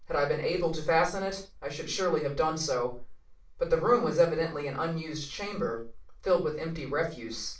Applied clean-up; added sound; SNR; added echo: none; none; none; reverberation time 0.3 s.